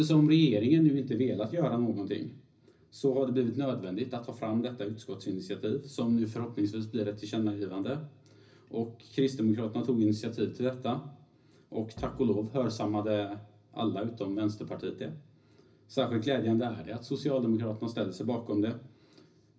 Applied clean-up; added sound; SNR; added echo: none; Bowed string instrument; 18 dB; reverberation time 0.4 s.